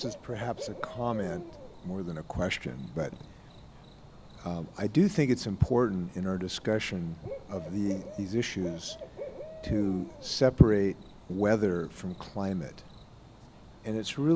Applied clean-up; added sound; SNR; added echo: none; Cricket / Bird; 15 dB; none.